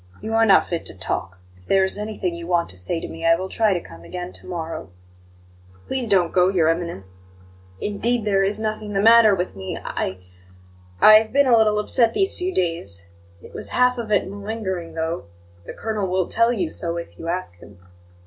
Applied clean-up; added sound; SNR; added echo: none; none; none; none.